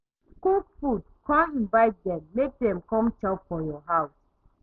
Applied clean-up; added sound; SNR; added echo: none; none; none; none.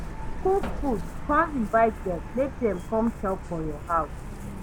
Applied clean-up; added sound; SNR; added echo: none; Truck; 7 dB; none.